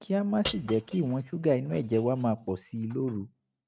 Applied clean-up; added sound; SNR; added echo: neural mask model RNNoise.